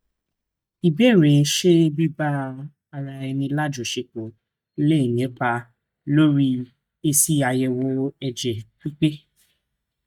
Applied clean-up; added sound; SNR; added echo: neural mask model DeepFilterNet 3.